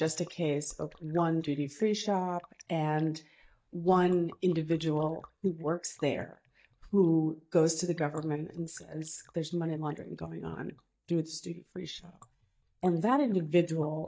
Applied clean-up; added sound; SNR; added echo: neural mask model DeepFilterNet 3.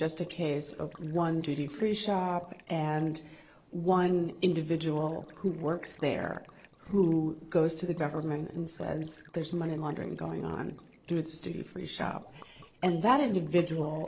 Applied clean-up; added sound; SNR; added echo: neural separator model SepFormer DNS4.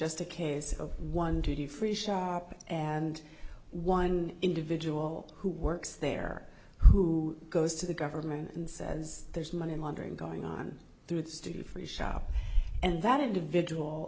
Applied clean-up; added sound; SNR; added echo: none; none; none; none.